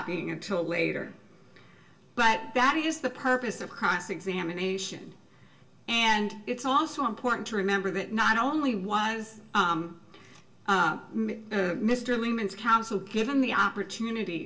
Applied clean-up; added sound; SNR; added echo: none; none; none; reverberation time 0.2 s.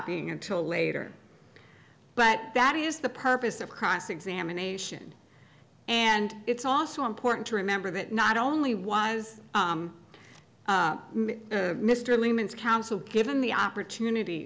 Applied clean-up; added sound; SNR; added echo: none; none; none; none.